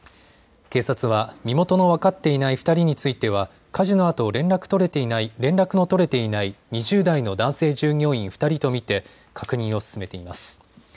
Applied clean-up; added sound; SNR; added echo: none; none; none; none.